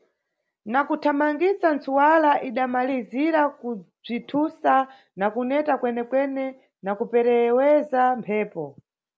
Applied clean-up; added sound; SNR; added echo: none; none; none; none.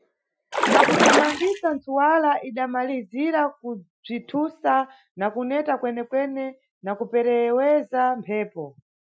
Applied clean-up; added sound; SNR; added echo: classical method Wiener filter.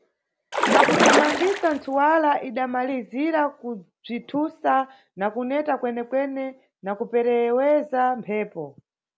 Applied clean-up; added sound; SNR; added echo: none; Splash, splatter; -4 dB; none.